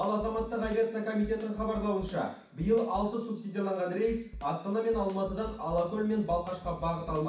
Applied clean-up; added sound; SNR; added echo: none; Snare drum; 16 dB; reverberation time 0.6 s.